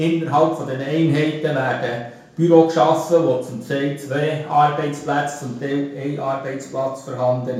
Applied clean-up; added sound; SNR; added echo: none; none; none; reverberation time 0.5 s.